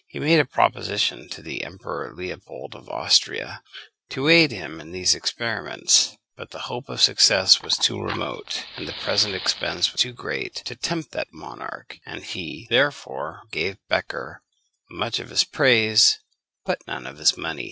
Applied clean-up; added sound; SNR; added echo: neural separator model SepFormer DNS4.